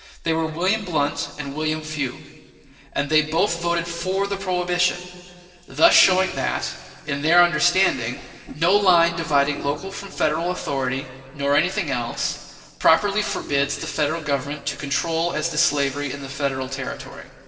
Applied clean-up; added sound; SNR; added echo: neural separator model SepFormer DNS4.